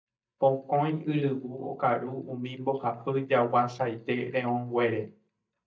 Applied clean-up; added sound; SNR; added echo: neural mask model DeepFilterNet 3.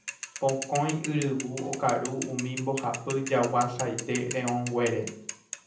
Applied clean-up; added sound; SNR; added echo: none; Mechanisms / Bicycle; 11 dB; reverberation time 0.6 s.